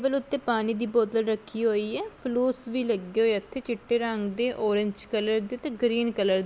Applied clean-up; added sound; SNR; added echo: none; none; none; none.